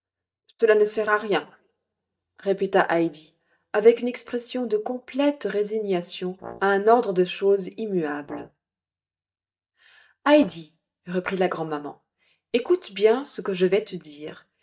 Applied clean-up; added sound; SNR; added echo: neural mask model DeepFilterNet 3.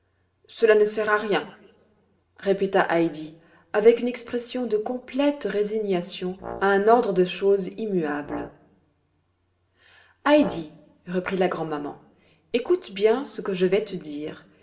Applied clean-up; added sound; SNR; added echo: none; Brass instrument; 18 dB; reverberation time 0.6 s.